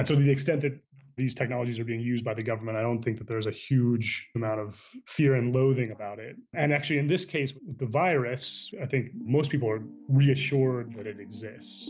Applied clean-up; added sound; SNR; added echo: none; none; none; none.